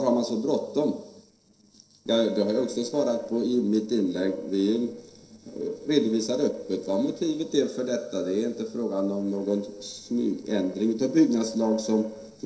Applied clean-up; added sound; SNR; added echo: neural separator model SepFormer DNS4.